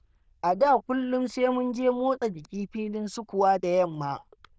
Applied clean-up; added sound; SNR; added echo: neural diffusion model UNIVERSE++.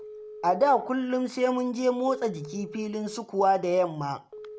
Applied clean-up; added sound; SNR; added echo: none; Telephone; 18 dB; none.